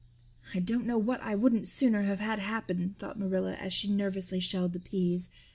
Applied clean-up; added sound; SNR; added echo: none; none; none; none.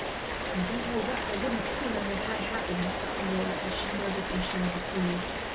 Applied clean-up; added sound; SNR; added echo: none; Rain; -1 dB; reverberation time 0.2 s.